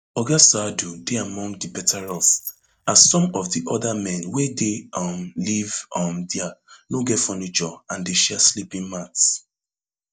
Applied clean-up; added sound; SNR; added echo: neural mask model DeepFilterNet 3.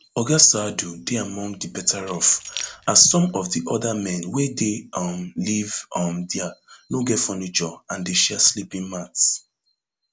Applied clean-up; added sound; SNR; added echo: none; Keys jangling; 15 dB; none.